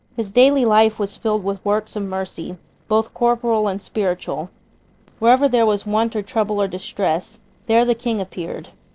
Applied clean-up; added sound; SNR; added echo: neural separator model SepFormer DNS4.